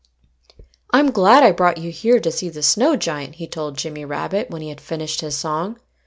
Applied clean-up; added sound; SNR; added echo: none; none; none; none.